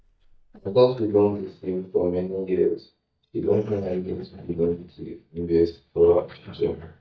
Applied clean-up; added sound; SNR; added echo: neural mask model DeepFilterNet 3.